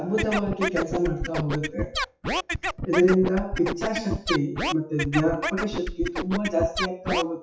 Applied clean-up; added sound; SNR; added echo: classical method WPE with log-MMSE.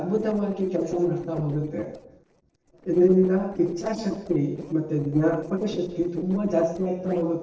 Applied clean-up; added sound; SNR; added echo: neural separator model SepFormer DNS4.